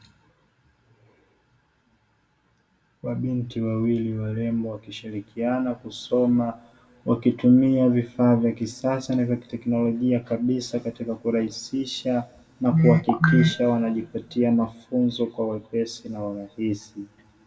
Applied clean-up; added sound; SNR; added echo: none; none; none; reverberation time 1.5 s.